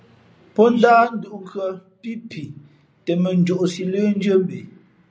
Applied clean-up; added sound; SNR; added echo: none; none; none; none.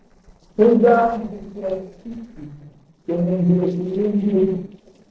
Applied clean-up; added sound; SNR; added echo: neural separator model SepFormer DNS4.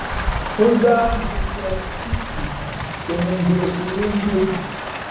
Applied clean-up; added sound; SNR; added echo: none; Rain; 4 dB; reverberation time 1.0 s.